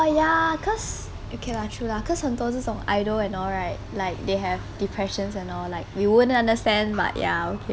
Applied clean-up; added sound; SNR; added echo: none; none; none; none.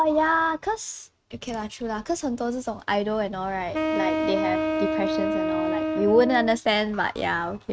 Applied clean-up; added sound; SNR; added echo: neural mask model RNNoise.